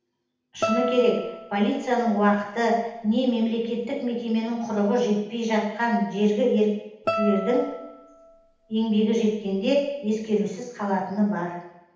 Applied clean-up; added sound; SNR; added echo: none; Guitar; 10 dB; reverberation time 0.8 s.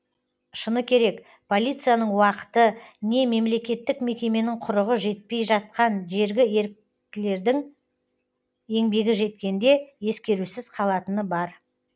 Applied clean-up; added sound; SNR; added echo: none; none; none; none.